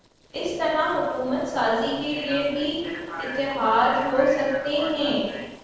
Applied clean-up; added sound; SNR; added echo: neural separator model SepFormer DNS4.